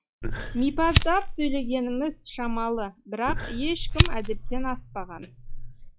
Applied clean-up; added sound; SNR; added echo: classical method log-MMSE.